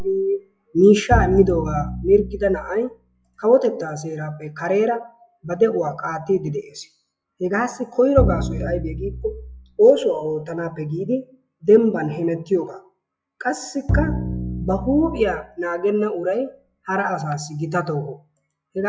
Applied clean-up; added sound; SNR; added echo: classical method log-MMSE.